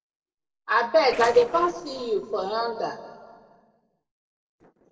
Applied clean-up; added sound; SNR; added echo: neural separator model SepFormer DNS4.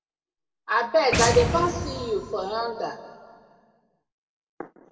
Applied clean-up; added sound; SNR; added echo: none; Boom; 5 dB; reverberation time 1.7 s.